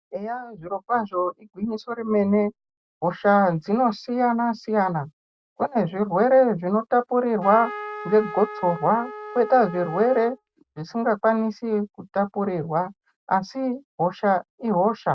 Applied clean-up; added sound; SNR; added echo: none; Trumpet; 12 dB; none.